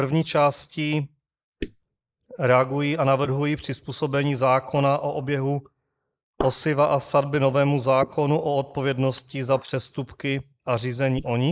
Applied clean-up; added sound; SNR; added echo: neural mask model Resemble Enhance denoiser.